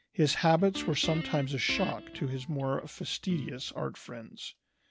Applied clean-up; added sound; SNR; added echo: none; Guitar; 12 dB; none.